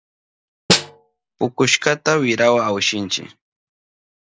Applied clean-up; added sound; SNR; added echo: none; Snare drum; 0 dB; none.